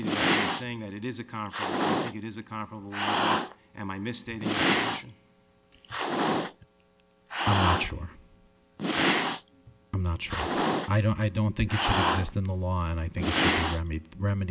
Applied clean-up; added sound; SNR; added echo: none; Cat; -2 dB; none.